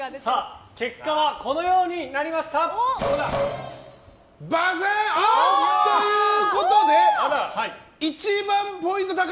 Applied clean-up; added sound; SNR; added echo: none; none; none; none.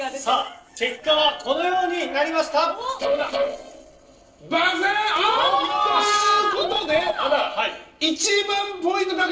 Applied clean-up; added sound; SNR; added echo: neural separator model SepFormer DNS4.